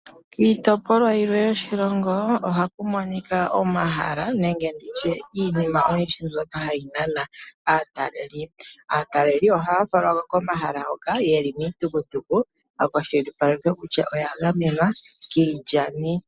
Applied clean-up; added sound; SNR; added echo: neural separator model SepFormer DNS4.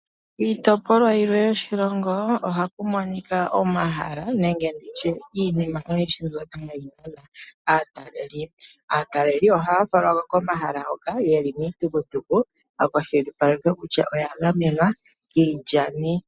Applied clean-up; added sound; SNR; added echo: neural mask model DeepFilterNet 3.